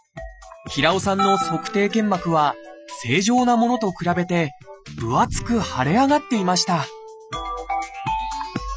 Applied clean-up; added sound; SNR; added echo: classical method Wiener filter.